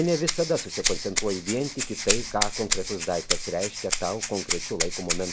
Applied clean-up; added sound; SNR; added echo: none; Rattle (instrument); 0 dB; none.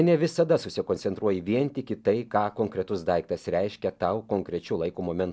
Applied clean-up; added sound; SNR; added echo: none; none; none; none.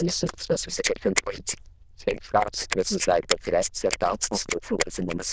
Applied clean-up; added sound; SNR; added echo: neural diffusion model UNIVERSE++.